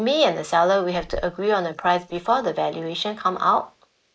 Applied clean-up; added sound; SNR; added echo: neural mask model Resemble Enhance denoiser.